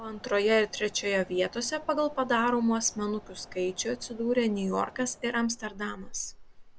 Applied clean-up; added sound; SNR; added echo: none; Mechanisms; 19 dB; none.